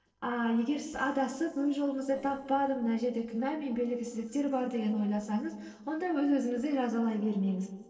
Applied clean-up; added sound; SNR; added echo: neural separator model SepFormer DNS4.